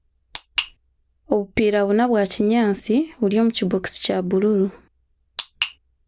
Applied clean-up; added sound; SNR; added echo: none; none; none; none.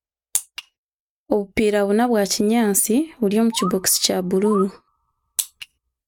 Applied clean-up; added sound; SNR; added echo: neural mask model RNNoise.